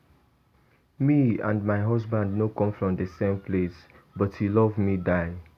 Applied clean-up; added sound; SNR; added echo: none; none; none; none.